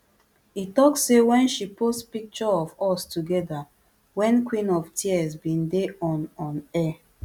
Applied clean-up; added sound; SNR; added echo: none; none; none; none.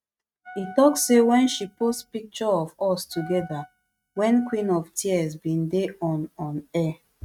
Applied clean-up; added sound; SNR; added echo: neural mask model RNNoise.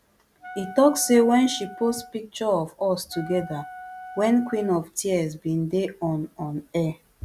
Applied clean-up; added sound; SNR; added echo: none; Wind instrument, woodwind instrument; 16 dB; none.